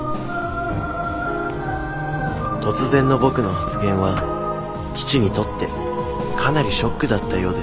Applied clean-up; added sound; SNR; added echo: none; Squeak + Bass guitar; 11 dB; none.